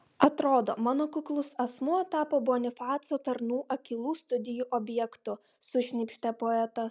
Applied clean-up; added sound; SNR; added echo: none; none; none; none.